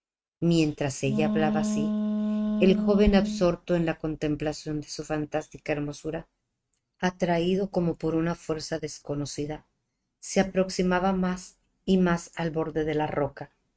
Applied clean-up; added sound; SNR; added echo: neural mask model RNNoise.